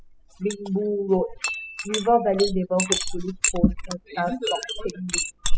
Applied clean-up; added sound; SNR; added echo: classical method spectral subtraction.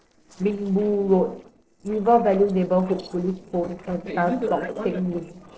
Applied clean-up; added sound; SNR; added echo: neural separator model SepFormer DNS4.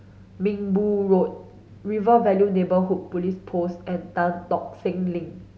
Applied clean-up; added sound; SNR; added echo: none; none; none; none.